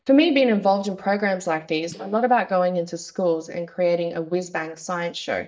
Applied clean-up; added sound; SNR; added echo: neural mask model DeepFilterNet 3.